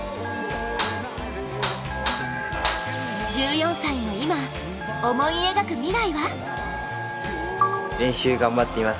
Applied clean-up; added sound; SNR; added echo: none; Telephone; 10 dB; none.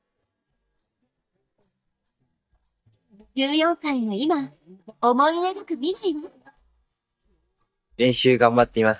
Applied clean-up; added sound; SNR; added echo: neural mask model DeepFilterNet 3.